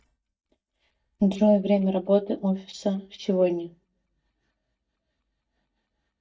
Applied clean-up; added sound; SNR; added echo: neural mask model DeepFilterNet 3.